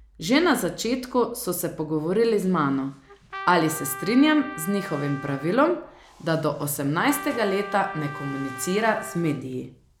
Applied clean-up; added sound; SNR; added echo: none; Trumpet; 14 dB; none.